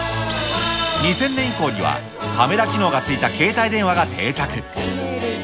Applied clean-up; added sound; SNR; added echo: none; none; none; none.